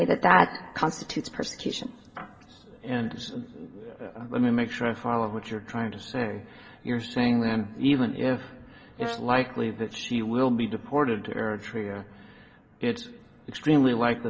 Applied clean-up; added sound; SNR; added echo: none; Brass instrument; 14 dB; reverberation time 0.3 s.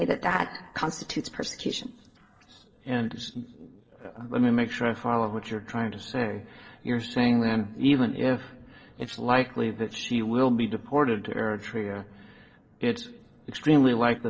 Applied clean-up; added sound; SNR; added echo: neural separator model SepFormer DNS4.